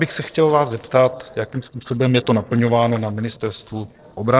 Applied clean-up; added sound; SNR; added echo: neural separator model SepFormer DNS4.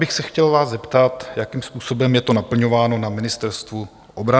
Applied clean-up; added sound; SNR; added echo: none; none; none; none.